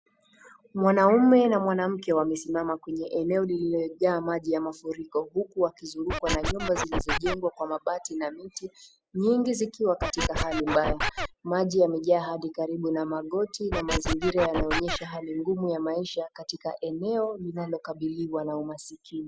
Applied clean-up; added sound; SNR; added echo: none; Scratching (performance technique); 2 dB; none.